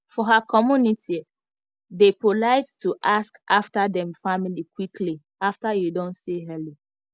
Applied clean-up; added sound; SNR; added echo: none; none; none; none.